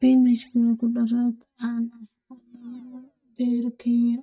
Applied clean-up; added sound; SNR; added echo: neural mask model DeepFilterNet 3.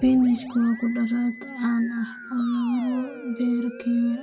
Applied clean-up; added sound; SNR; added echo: none; Musical instrument; 17 dB; reverberation time 1.6 s.